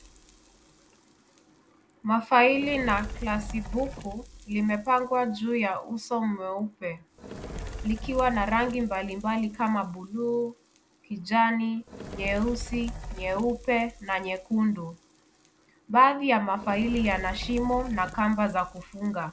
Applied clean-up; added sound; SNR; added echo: none; Fire; 14 dB; none.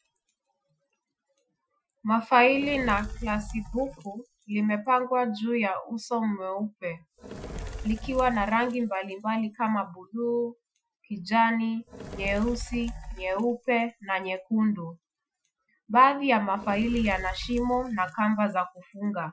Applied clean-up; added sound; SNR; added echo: classical method Wiener filter.